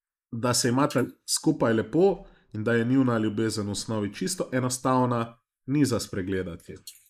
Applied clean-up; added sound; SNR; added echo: neural mask model Resemble Enhance denoiser.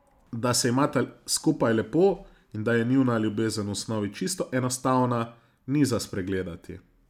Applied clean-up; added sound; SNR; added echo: none; none; none; none.